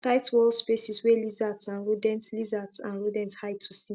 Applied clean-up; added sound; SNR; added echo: none; none; none; none.